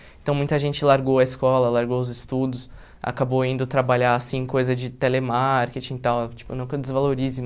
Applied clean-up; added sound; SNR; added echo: none; none; none; none.